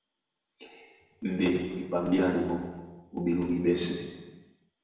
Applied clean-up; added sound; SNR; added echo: none; none; none; reverberation time 1.2 s.